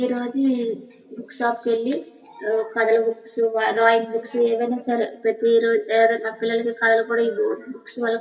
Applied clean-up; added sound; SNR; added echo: none; none; none; reverberation time 1.4 s.